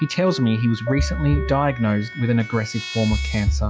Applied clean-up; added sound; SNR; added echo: classical method log-MMSE.